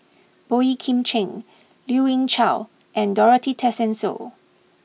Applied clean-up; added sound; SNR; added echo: none; none; none; none.